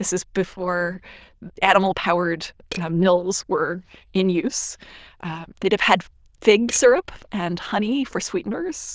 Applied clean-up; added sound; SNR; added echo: neural diffusion model UNIVERSE++.